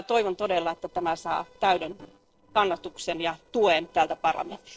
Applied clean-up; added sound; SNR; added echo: neural separator model SepFormer DNS4.